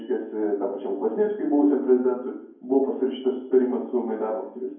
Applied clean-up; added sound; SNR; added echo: none; none; none; reverberation time 0.9 s.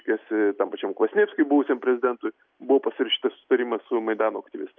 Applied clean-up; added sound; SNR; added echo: none; none; none; none.